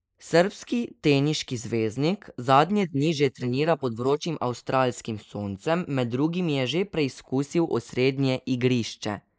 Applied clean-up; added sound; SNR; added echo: neural mask model Resemble Enhance denoiser.